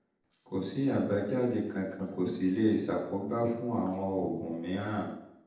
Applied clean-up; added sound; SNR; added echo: neural separator model SepFormer DNS4.